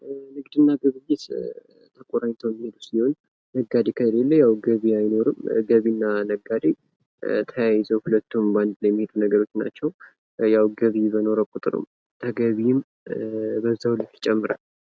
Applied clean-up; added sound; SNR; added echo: none; none; none; none.